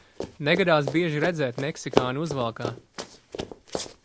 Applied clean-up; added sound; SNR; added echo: none; Run; 6 dB; none.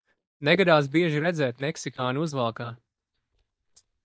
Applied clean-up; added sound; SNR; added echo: neural mask model DeepFilterNet 3.